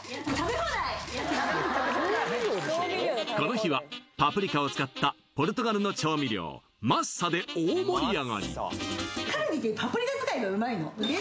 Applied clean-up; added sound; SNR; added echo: none; none; none; none.